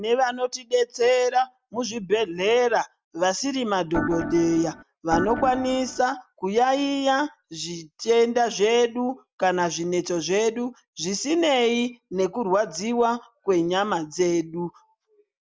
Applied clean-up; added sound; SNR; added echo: none; Organ; 6 dB; none.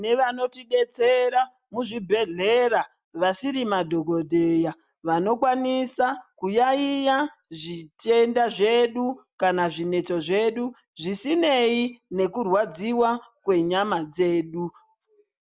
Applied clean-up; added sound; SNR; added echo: none; none; none; none.